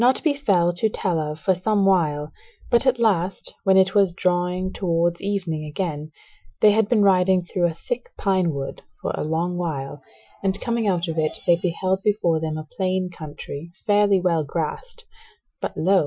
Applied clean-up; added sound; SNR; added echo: classical method Wiener filter.